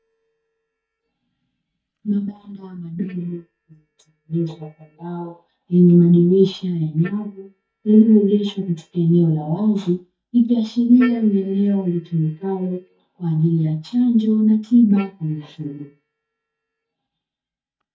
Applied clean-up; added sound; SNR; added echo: neural mask model DeepFilterNet 3.